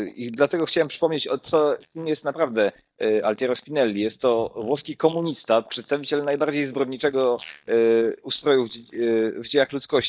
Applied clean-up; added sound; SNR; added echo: neural mask model DeepFilterNet 3.